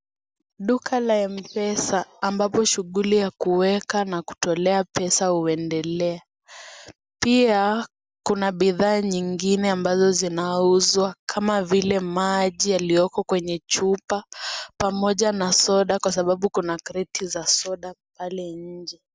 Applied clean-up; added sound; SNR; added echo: none; none; none; none.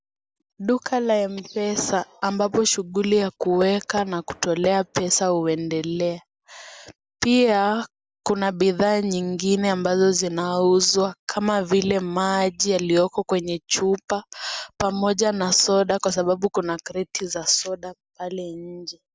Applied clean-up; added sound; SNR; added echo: none; Knock; 15 dB; none.